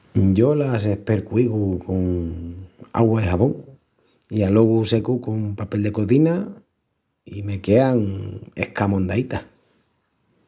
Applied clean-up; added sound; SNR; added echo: none; none; none; none.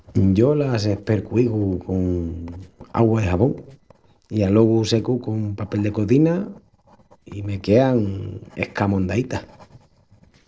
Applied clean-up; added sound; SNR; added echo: neural separator model SepFormer DNS4.